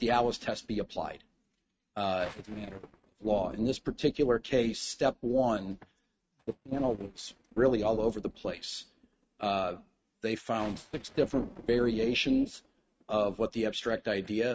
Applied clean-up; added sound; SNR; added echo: neural mask model RNNoise.